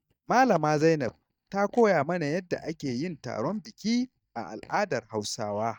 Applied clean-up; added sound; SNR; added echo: neural mask model DeepFilterNet 3.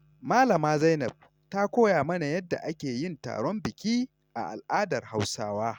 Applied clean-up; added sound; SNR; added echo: none; none; none; none.